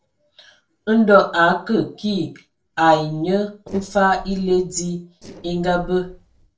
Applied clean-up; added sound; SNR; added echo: neural separator model SepFormer DNS4.